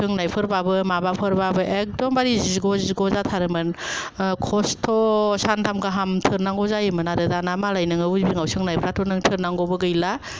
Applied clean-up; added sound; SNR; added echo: none; none; none; none.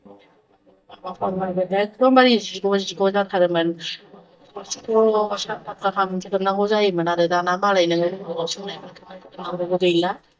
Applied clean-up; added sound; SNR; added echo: neural mask model DeepFilterNet 3.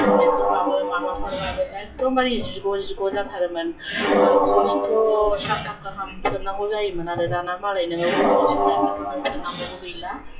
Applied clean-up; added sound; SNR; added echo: classical method WPE with log-MMSE.